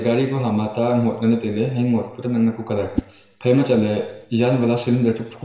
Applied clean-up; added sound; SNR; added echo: none; Whoosh, swoosh, swish; 14 dB; reverberation time 0.9 s.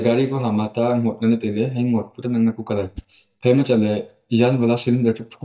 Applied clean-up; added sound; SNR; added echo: neural mask model DeepFilterNet 3.